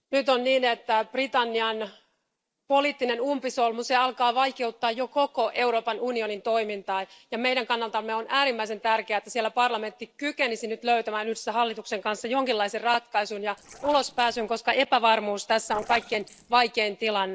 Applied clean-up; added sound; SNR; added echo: neural separator model SepFormer DNS4.